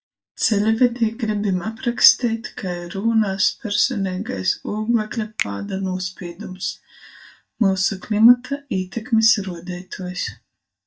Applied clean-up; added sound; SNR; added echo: neural mask model DeepFilterNet 3.